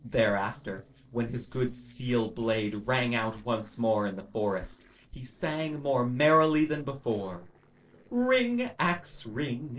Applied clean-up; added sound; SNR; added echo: neural separator model SepFormer DNS4.